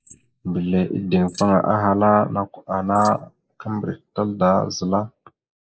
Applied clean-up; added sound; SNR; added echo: neural mask model Resemble Enhance denoiser.